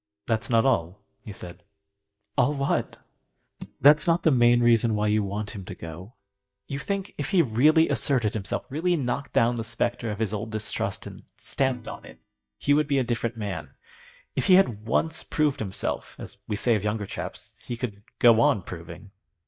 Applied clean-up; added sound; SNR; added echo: neural mask model DeepFilterNet 3.